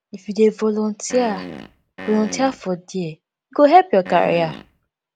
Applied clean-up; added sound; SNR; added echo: none; Fart; 14 dB; none.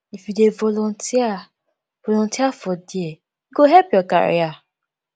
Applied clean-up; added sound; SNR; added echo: none; none; none; none.